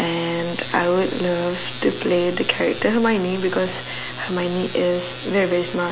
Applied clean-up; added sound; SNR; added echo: none; none; none; none.